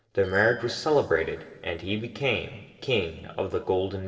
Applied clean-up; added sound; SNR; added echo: neural separator model SepFormer DNS4.